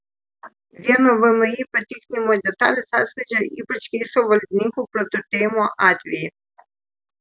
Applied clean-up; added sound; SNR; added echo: none; none; none; none.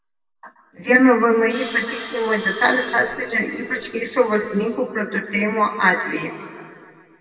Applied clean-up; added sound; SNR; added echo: none; Sawing; 12 dB; reverberation time 2.0 s.